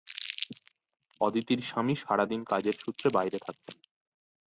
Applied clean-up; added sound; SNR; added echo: neural mask model RNNoise.